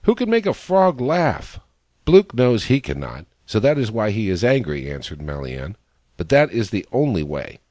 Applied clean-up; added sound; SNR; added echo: none; none; none; none.